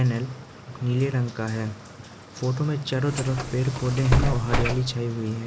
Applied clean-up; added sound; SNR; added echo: none; Bus; 1 dB; none.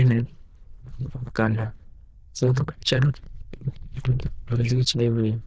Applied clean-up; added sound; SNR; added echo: neural diffusion model UNIVERSE++.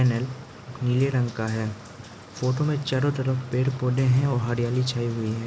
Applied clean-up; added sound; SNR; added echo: none; none; none; none.